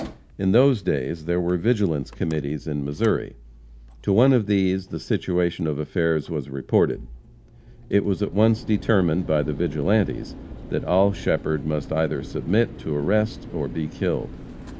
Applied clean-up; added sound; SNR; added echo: none; Mechanical fan; 16 dB; none.